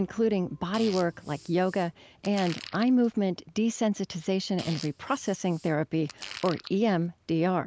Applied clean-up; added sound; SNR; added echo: none; Fart; 18 dB; none.